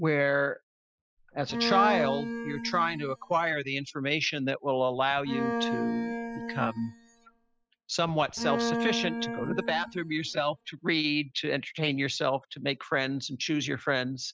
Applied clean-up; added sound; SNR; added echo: classical method spectral subtraction.